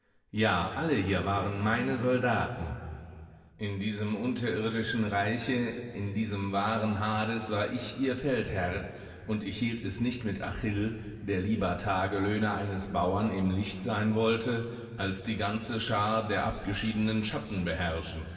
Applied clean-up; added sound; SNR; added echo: none; none; none; reverberation time 2.7 s.